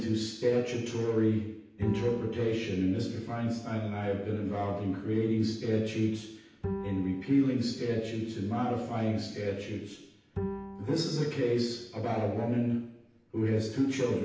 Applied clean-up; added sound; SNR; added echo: none; Bowed string instrument; 13 dB; reverberation time 0.9 s.